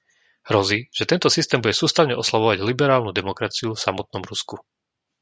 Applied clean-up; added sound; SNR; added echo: none; none; none; none.